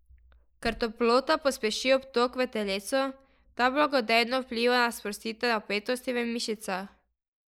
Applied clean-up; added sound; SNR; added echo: neural mask model Resemble Enhance denoiser.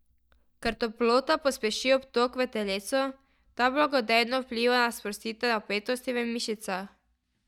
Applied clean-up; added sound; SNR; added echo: neural mask model DeepFilterNet 3.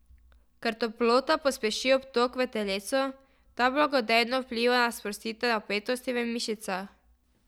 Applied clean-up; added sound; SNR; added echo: none; none; none; none.